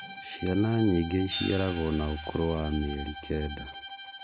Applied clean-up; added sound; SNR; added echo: none; Hi-hat + Bowed string instrument; 10 dB; none.